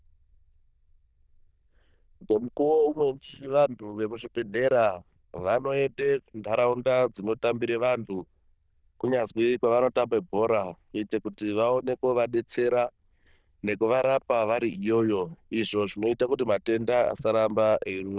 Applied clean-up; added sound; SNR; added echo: neural diffusion model UNIVERSE++.